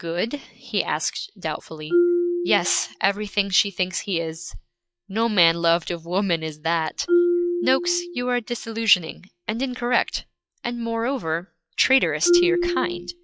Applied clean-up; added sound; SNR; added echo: classical method log-MMSE.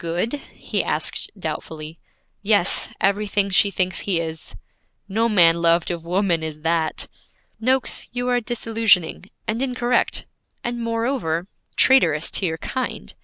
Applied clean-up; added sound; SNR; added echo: none; none; none; none.